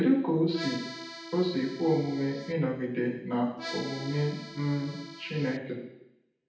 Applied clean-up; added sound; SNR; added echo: none; Accordion; 12 dB; reverberation time 0.8 s.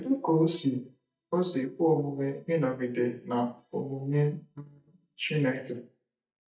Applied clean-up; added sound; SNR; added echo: neural mask model DeepFilterNet 3.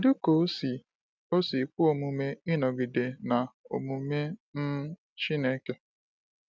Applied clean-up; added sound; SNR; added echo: none; none; none; none.